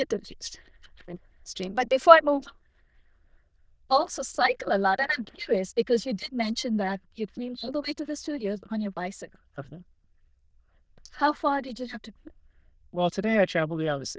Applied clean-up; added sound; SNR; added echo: neural diffusion model UNIVERSE++.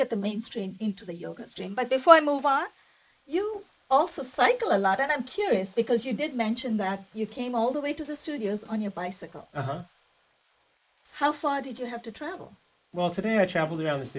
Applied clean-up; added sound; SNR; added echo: neural mask model Resemble Enhance denoiser.